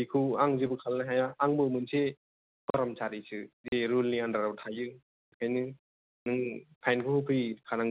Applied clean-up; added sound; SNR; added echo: none; none; none; none.